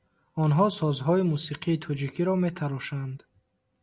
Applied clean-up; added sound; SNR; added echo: none; none; none; none.